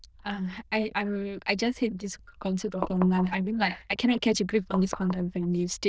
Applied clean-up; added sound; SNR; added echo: neural diffusion model UNIVERSE++.